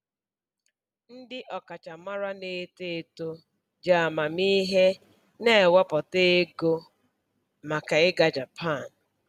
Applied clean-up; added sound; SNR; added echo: none; none; none; none.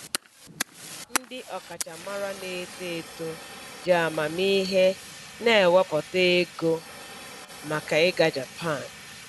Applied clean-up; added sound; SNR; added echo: none; Fire; 13 dB; none.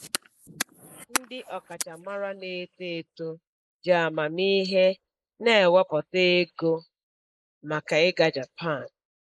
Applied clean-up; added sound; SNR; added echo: neural mask model Resemble Enhance denoiser.